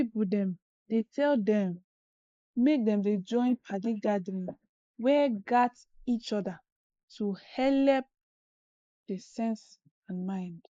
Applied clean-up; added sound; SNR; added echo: neural mask model Resemble Enhance denoiser.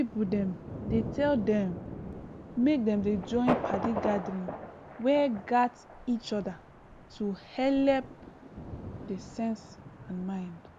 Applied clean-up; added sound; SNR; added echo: none; Thunder; 8 dB; none.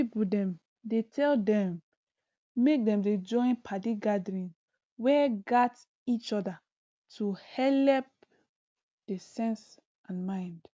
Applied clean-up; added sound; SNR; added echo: none; none; none; none.